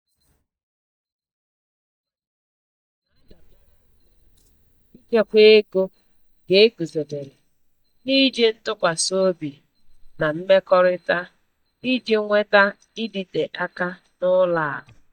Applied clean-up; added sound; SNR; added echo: neural mask model DeepFilterNet 3.